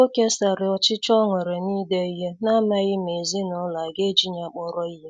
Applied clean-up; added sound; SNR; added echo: none; none; none; none.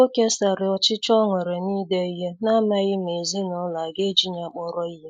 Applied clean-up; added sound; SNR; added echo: neural mask model Resemble Enhance denoiser.